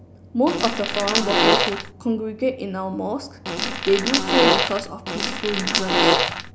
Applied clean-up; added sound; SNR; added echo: none; Fart; -4 dB; none.